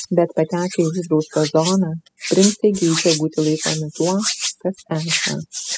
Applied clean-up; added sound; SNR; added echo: classical method spectral subtraction.